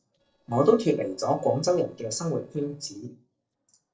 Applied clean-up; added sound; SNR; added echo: neural separator model SepFormer DNS4.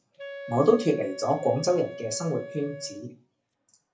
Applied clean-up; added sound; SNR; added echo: none; Wind instrument, woodwind instrument; 14 dB; reverberation time 0.3 s.